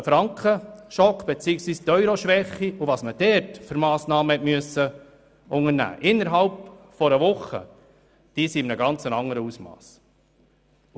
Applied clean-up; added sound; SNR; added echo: none; none; none; none.